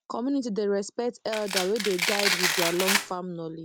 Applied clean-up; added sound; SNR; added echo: none; Domestic sounds, home sounds; -1 dB; none.